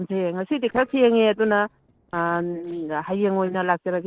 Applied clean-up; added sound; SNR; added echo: neural separator model SepFormer DNS4.